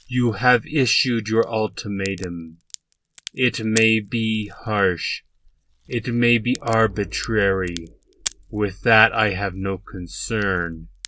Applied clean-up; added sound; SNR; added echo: none; Crack; 19 dB; none.